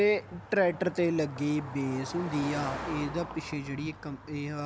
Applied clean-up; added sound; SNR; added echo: none; Car passing by; 12 dB; none.